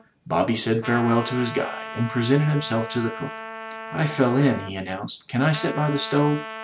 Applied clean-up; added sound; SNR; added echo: none; Trumpet; 12 dB; none.